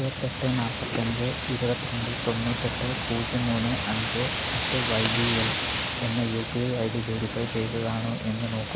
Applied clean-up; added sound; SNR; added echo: none; Wind; 3 dB; none.